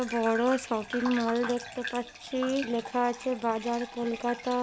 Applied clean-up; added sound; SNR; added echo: none; Bathtub (filling or washing) / Gurgling; 11 dB; none.